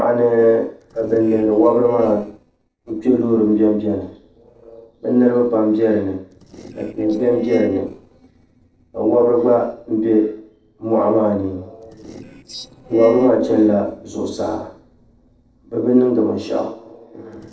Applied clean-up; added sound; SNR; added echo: neural separator model SepFormer DNS4.